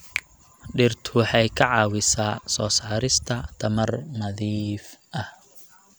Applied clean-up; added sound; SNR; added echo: none; Finger snapping; 16 dB; none.